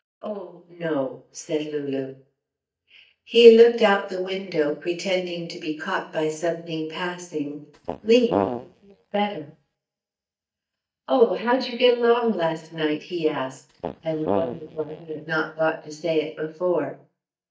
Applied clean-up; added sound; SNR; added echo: neural mask model DeepFilterNet 3.